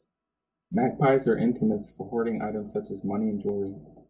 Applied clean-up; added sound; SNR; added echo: none; none; none; none.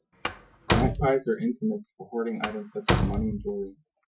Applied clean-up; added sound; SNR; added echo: classical method Wiener filter.